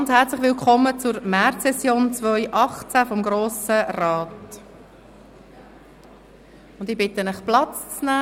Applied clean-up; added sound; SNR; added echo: none; none; none; none.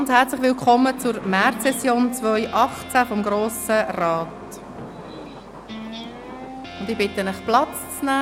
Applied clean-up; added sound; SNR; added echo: none; Thunder / Rain + Guitar; 15 dB; none.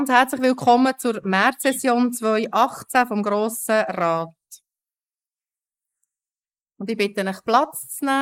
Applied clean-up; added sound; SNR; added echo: neural mask model Resemble Enhance denoiser.